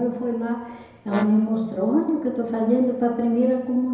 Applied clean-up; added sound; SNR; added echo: none; Brass instrument; 15 dB; reverberation time 1.0 s.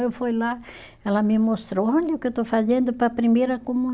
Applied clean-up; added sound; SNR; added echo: none; none; none; none.